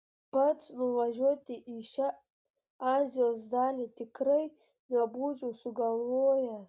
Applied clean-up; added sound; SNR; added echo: none; none; none; none.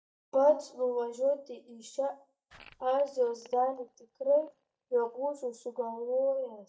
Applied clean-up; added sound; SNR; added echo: neural mask model DeepFilterNet 3.